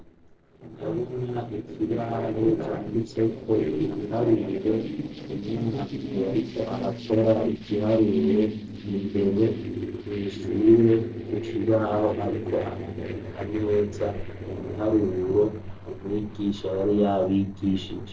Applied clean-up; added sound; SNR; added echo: neural separator model SepFormer DNS4.